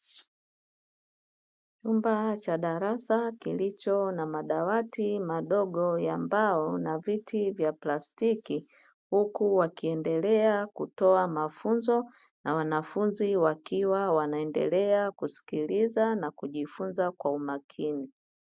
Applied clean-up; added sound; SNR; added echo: none; none; none; none.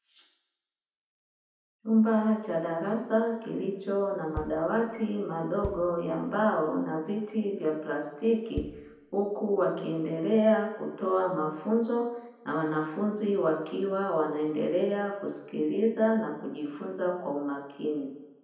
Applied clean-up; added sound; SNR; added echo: none; Bass drum; 12 dB; reverberation time 0.9 s.